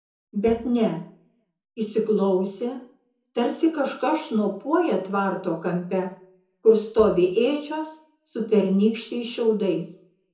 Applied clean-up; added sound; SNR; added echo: none; Bowed string instrument; 20 dB; reverberation time 0.6 s.